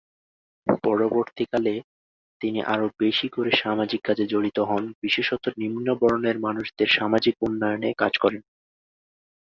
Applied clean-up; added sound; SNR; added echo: none; none; none; none.